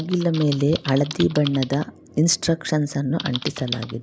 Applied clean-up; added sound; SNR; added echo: none; Typing; 14 dB; none.